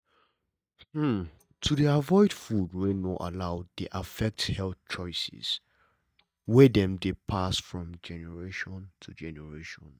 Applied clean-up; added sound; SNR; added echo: neural mask model DeepFilterNet 3.